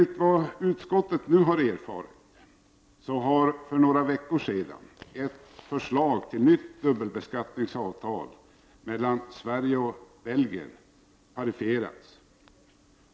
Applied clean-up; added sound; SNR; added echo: none; none; none; none.